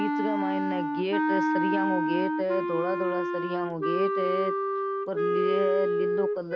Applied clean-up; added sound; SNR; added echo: none; Wind instrument, woodwind instrument; -4 dB; none.